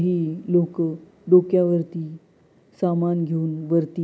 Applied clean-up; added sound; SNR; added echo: none; none; none; none.